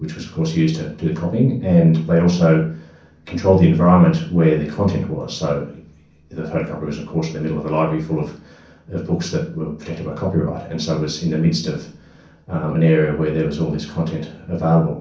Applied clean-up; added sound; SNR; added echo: none; none; none; reverberation time 0.6 s.